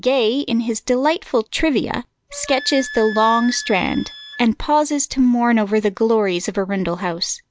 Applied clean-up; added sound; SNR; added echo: none; Wind instrument, woodwind instrument; 15 dB; none.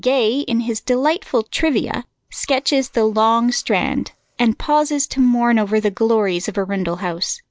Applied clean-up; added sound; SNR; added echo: neural mask model Resemble Enhance denoiser.